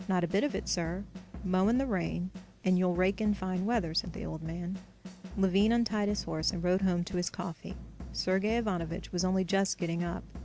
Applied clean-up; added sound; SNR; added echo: none; Drum / Drum kit; 13 dB; none.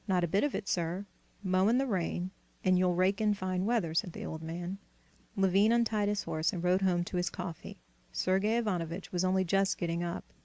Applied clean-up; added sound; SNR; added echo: none; none; none; none.